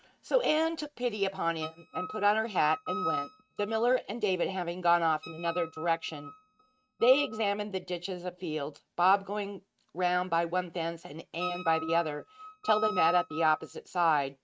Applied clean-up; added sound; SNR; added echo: neural mask model RNNoise.